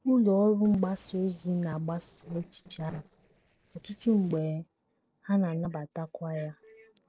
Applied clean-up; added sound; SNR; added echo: neural separator model SepFormer DNS4.